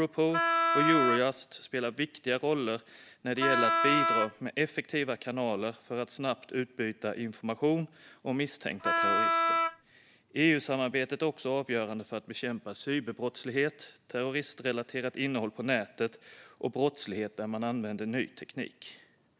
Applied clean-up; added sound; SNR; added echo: none; Wind instrument, woodwind instrument; -4 dB; none.